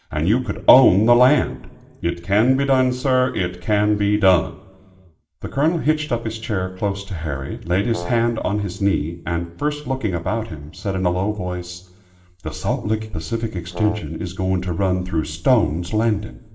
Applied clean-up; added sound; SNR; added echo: none; Brass instrument; 12 dB; reverberation time 0.6 s.